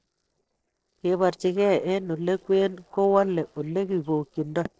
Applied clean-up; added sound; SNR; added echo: neural separator model SepFormer DNS4.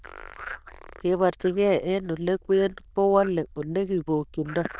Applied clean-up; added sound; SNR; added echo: neural diffusion model UNIVERSE++.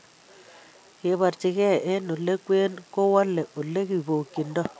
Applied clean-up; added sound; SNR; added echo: none; none; none; none.